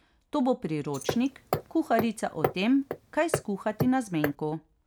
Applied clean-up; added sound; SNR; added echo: none; Hammer; 5 dB; none.